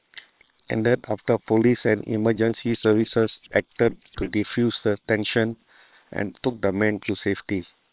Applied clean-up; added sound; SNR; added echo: neural separator model SepFormer WHAM!.